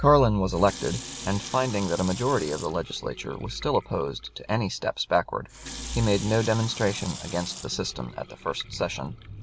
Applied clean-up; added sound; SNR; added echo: none; Sink (filling or washing) / Water tap, faucet; 15 dB; none.